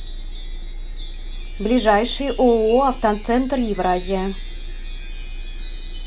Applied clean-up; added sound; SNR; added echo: none; Wind chime; 9 dB; none.